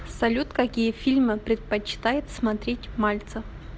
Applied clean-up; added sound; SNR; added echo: none; none; none; none.